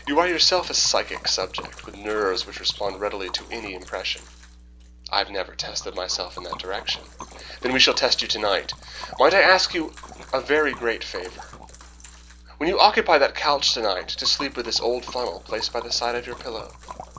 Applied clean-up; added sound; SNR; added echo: none; Liquid; 18 dB; none.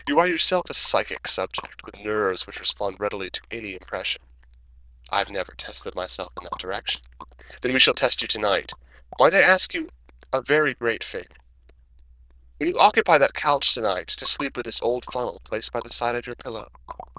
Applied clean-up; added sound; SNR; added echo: neural diffusion model UNIVERSE++.